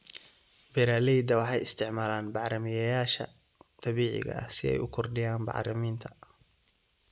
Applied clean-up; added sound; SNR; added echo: none; none; none; none.